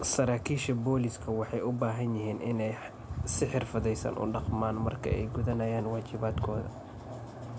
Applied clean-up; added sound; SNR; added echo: none; none; none; none.